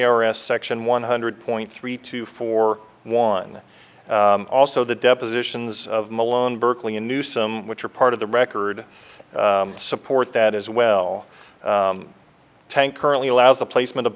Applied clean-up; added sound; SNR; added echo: none; none; none; none.